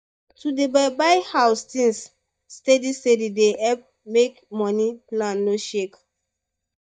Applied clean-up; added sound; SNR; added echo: neural mask model DeepFilterNet 3.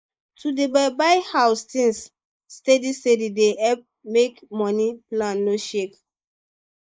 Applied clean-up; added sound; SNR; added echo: neural mask model Resemble Enhance denoiser.